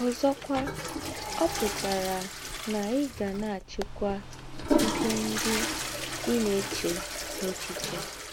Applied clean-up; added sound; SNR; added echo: none; Toilet flush / Water; 1 dB; none.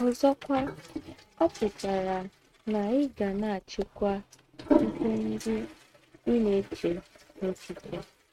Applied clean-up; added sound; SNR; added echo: neural mask model RNNoise.